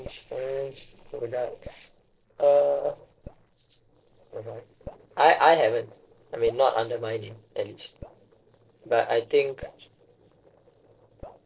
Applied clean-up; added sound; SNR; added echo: neural separator model SepFormer DNS4.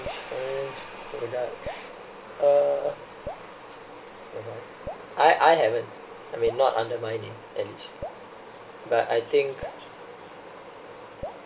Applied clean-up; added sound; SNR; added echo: none; Drip; 18 dB; none.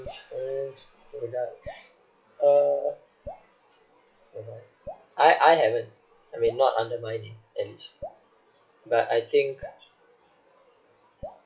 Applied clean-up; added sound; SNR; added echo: classical method log-MMSE.